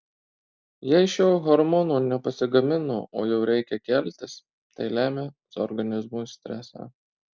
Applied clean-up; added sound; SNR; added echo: none; none; none; none.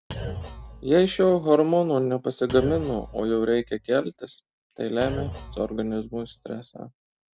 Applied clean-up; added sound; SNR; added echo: none; Thump, thud; 13 dB; none.